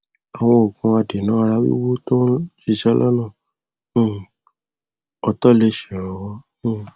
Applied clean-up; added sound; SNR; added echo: none; none; none; none.